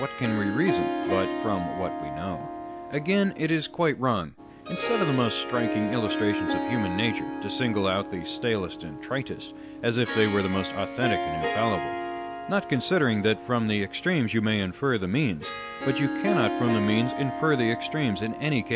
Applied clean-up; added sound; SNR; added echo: none; Harp; 5 dB; none.